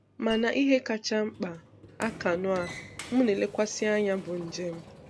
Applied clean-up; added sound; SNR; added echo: none; Sliding door + Mallet percussion; 17 dB; none.